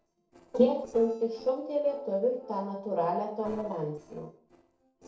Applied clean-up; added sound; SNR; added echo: neural separator model SepFormer DNS4.